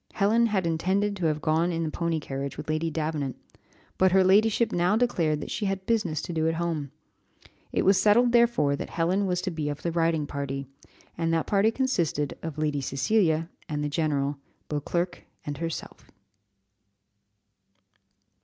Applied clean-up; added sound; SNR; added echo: none; none; none; none.